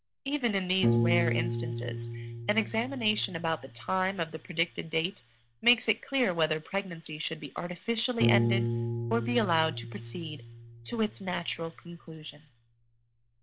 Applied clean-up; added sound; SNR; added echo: none; Piano; 3 dB; none.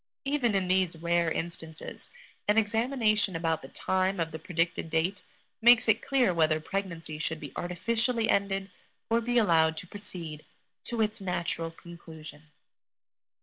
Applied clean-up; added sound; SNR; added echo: none; none; none; none.